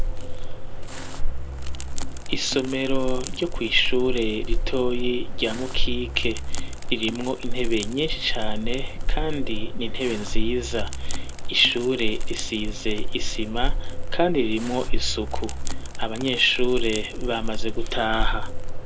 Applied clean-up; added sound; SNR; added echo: none; Crackle; -4 dB; none.